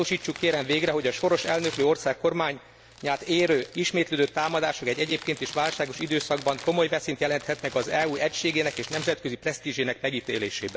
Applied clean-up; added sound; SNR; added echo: none; Crumpling, crinkling; 17 dB; none.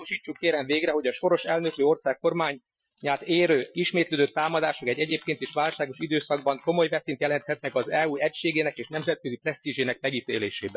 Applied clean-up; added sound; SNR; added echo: classical method Wiener filter.